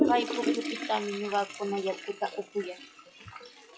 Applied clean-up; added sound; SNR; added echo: classical method log-MMSE.